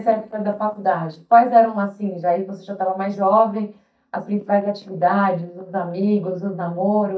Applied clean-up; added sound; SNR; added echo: neural mask model DeepFilterNet 3.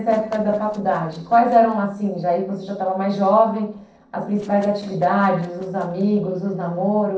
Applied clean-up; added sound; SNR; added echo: neural separator model SepFormer DNS4.